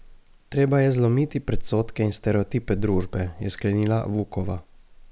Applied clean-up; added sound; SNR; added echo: none; none; none; none.